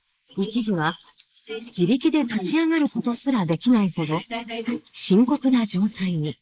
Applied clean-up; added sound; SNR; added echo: neural mask model Resemble Enhance denoiser.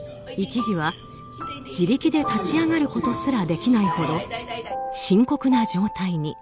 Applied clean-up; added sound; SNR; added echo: none; none; none; none.